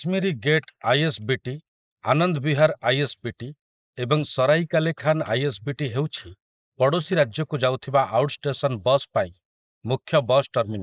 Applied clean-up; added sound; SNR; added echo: neural mask model Resemble Enhance denoiser.